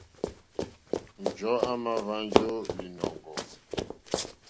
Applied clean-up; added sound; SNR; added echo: none; Run; -3 dB; none.